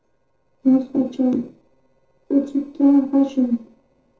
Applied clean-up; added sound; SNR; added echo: neural separator model SepFormer DNS4.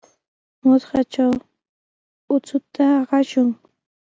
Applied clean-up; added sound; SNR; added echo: none; none; none; none.